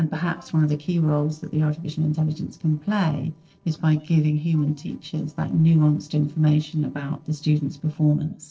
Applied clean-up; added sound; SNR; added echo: neural separator model SepFormer DNS4.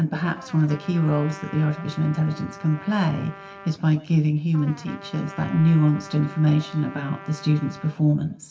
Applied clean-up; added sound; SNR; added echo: none; Trumpet; 18 dB; reverberation time 0.6 s.